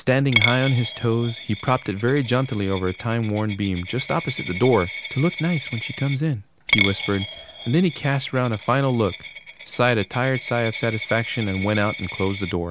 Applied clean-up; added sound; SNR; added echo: none; Coin (dropping); 6 dB; none.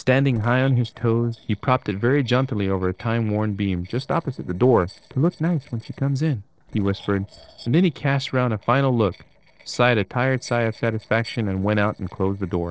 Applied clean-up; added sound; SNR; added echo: neural separator model SepFormer DNS4.